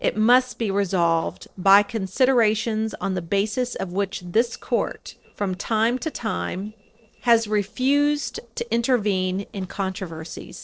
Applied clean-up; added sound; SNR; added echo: neural separator model SepFormer DNS4.